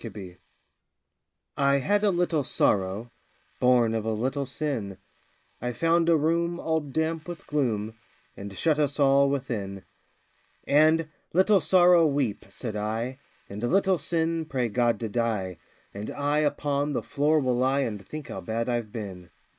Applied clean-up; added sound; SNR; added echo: neural mask model Resemble Enhance denoiser.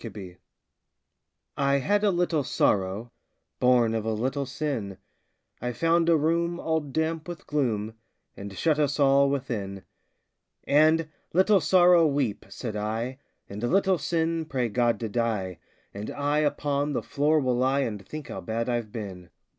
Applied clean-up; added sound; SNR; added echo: none; none; none; none.